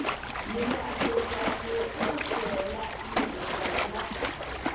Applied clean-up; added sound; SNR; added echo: none; Splash, splatter; -4 dB; reverberation time 1.0 s.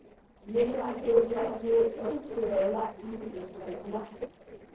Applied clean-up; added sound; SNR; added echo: neural separator model SepFormer DNS4.